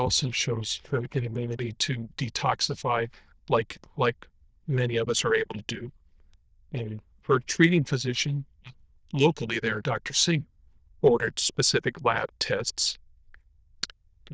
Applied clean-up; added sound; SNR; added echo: neural diffusion model UNIVERSE++.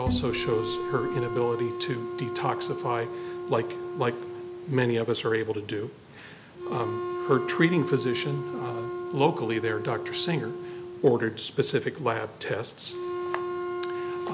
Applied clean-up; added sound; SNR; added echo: none; Bowed string instrument + Wind instrument, woodwind instrument; 5 dB; none.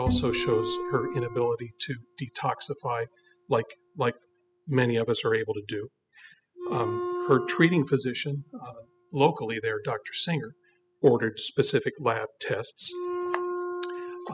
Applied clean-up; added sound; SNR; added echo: classical method spectral subtraction.